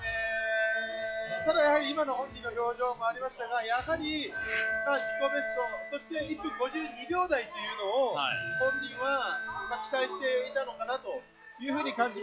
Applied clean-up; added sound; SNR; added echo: classical method log-MMSE.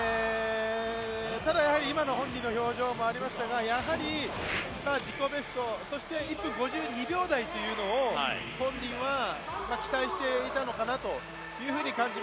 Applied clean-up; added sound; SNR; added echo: none; none; none; none.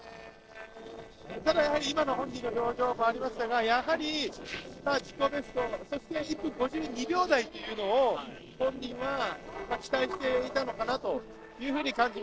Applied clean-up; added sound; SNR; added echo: neural separator model SepFormer DNS4.